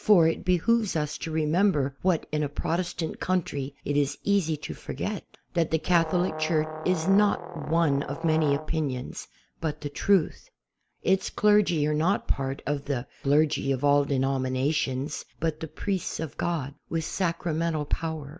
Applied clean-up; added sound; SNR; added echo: none; Brass instrument; 10 dB; none.